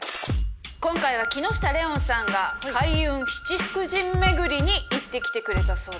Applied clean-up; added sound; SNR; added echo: none; none; none; none.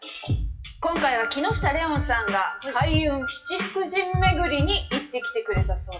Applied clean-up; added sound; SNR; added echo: classical method WPE with log-MMSE.